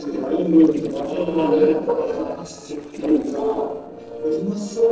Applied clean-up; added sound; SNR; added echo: neural separator model SepFormer DNS4.